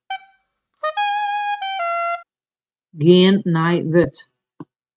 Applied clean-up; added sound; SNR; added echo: neural mask model RNNoise.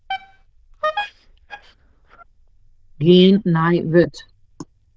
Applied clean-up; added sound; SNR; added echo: neural diffusion model UNIVERSE++.